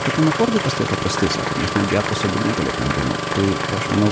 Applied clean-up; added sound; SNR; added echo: none; Engine starting + Applause / Crowd; 2 dB; none.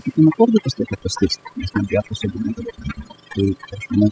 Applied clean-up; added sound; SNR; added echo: classical method spectral subtraction.